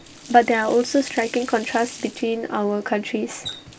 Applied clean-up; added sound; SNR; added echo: none; Water tap, faucet; 19 dB; none.